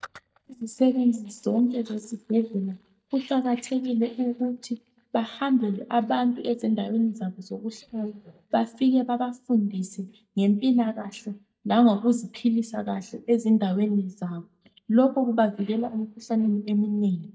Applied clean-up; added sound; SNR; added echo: neural mask model DeepFilterNet 3.